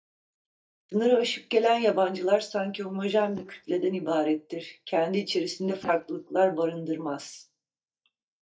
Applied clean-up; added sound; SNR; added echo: neural mask model DeepFilterNet 3.